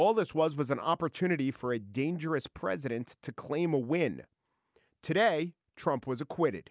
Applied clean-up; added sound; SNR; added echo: none; none; none; none.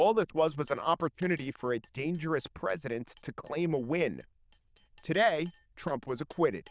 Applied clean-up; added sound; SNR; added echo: neural diffusion model UNIVERSE++.